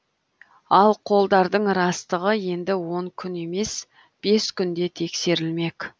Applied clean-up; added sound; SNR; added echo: none; none; none; none.